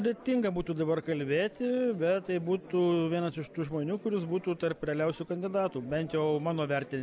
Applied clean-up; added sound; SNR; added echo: none; none; none; none.